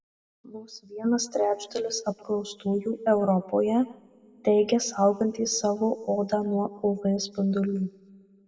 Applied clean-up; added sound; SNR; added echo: none; none; none; reverberation time 0.8 s.